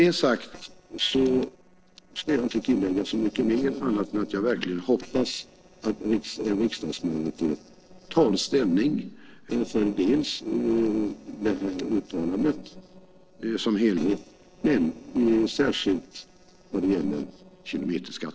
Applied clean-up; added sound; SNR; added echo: neural separator model SepFormer DNS4.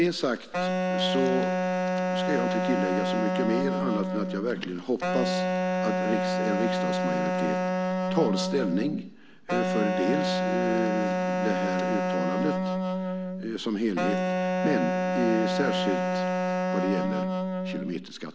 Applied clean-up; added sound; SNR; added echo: none; Wind instrument, woodwind instrument; -3 dB; none.